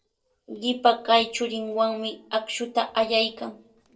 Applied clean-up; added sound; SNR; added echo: neural separator model SepFormer DNS4.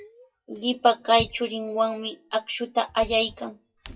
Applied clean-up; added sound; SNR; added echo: classical method WPE with log-MMSE.